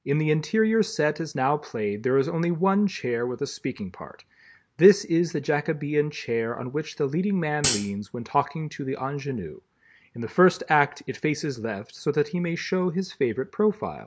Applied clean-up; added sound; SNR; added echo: none; Hi-hat; 2 dB; none.